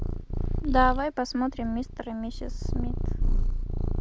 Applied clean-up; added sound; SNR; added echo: none; Purr; -3 dB; none.